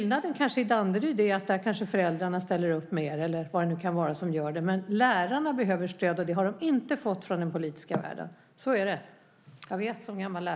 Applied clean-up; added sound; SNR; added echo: none; none; none; none.